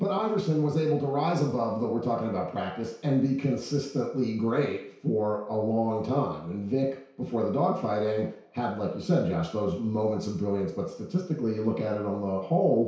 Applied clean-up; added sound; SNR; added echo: none; none; none; reverberation time 0.6 s.